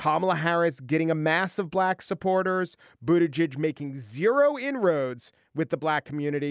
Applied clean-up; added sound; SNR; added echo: none; none; none; none.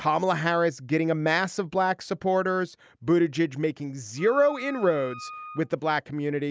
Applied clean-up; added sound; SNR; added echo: none; Wind instrument, woodwind instrument; 18 dB; none.